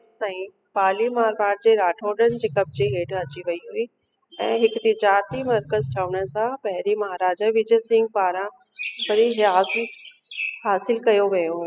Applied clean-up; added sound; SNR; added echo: classical method spectral subtraction.